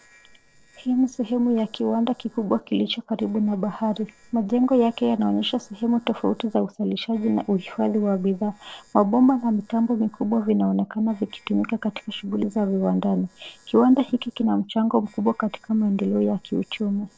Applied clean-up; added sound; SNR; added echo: neural separator model SepFormer DNS4.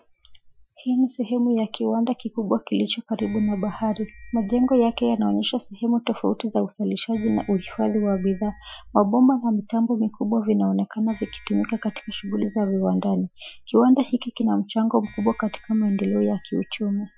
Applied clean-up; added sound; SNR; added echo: classical method Wiener filter.